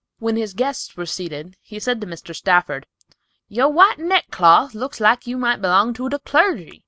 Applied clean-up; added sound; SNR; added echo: none; none; none; none.